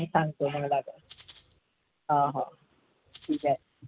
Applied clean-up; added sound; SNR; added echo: none; Rattle (instrument); 0 dB; none.